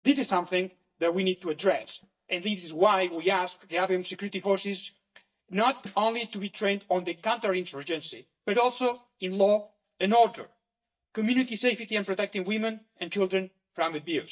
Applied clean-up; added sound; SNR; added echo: neural mask model DeepFilterNet 3.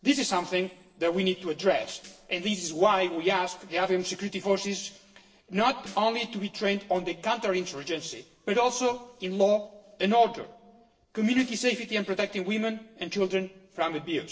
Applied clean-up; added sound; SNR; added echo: neural separator model SepFormer DNS4.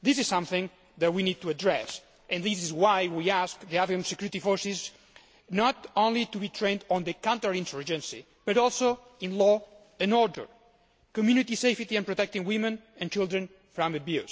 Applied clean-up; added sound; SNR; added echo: none; none; none; none.